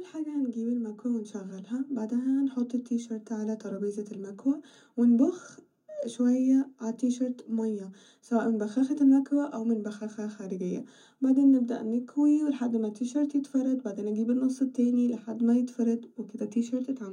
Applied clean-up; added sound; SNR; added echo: none; none; none; reverberation time 0.3 s.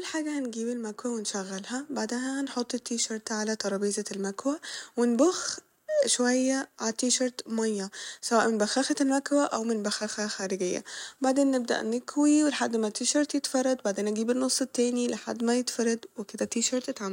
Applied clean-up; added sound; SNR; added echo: none; none; none; none.